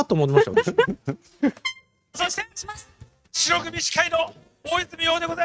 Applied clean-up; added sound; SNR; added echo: neural mask model RNNoise.